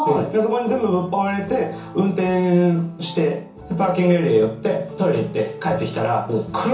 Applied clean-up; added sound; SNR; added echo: none; none; none; reverberation time 0.7 s.